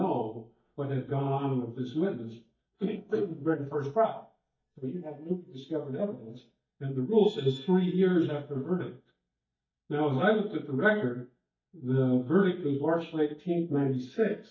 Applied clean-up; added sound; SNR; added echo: neural mask model DeepFilterNet 3.